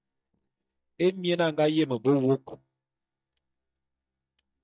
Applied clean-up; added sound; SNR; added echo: neural mask model DeepFilterNet 3.